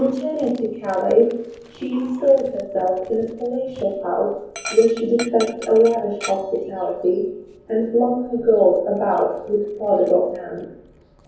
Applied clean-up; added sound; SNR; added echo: none; Dog; 20 dB; reverberation time 0.9 s.